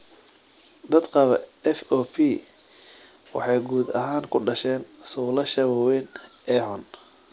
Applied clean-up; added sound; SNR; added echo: none; none; none; none.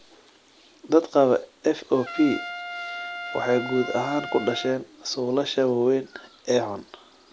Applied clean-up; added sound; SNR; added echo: none; Trumpet; 10 dB; none.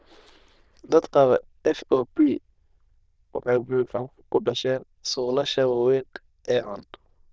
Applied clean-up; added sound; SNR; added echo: neural diffusion model UNIVERSE++.